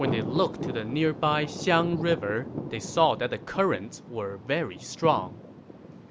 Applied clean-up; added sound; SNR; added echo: none; Thunder; 9 dB; none.